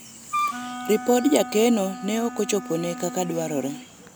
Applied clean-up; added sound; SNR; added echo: none; Wind instrument, woodwind instrument; 9 dB; none.